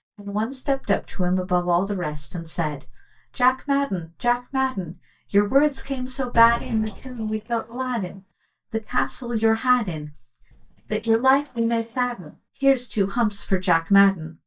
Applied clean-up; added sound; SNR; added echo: neural mask model DeepFilterNet 3.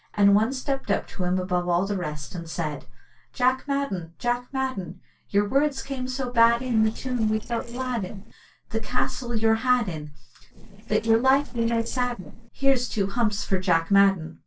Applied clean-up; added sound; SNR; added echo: neural separator model SepFormer DNS4.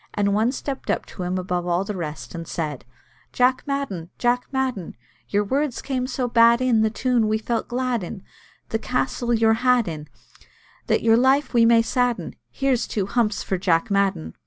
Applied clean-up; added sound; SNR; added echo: none; none; none; none.